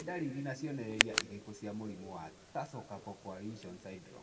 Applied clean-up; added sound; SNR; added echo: none; Tick; -1 dB; reverberation time 1.4 s.